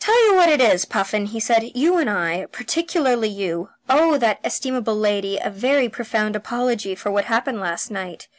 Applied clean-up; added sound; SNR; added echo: none; none; none; none.